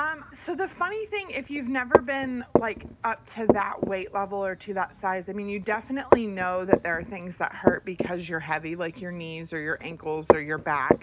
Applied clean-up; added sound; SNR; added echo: none; Walk, footsteps; -2 dB; none.